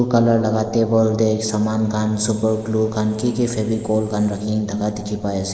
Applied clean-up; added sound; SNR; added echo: neural mask model Resemble Enhance denoiser.